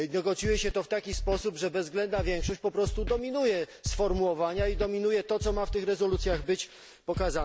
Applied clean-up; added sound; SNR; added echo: none; Scratching (performance technique); 7 dB; none.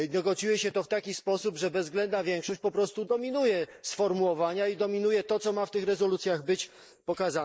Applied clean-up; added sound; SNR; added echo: neural mask model Resemble Enhance denoiser.